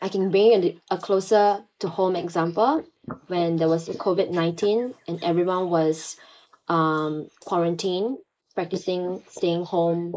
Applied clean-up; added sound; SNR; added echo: neural mask model Resemble Enhance denoiser.